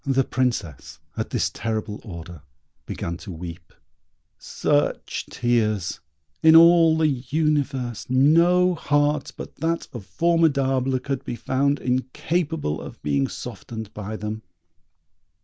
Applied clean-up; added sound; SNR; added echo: none; none; none; none.